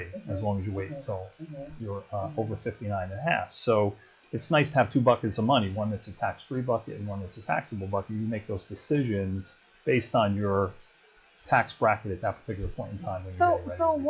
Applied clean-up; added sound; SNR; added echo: classical method log-MMSE.